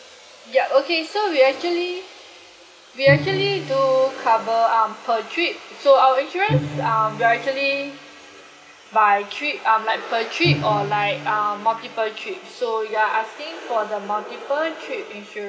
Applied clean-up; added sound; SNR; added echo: none; Bowed string instrument; 9 dB; none.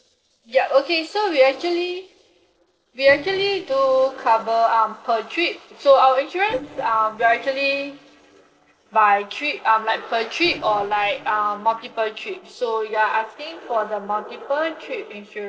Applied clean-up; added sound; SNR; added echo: neural separator model SepFormer DNS4.